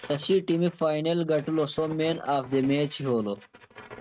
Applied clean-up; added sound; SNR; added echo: neural mask model RNNoise.